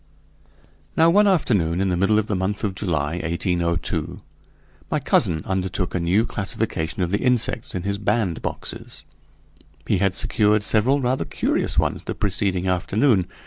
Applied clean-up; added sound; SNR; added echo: none; none; none; none.